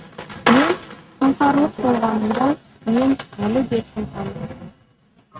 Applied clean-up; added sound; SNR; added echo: neural mask model RNNoise.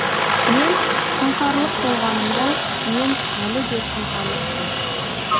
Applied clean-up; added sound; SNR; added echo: none; Aircraft; -3 dB; none.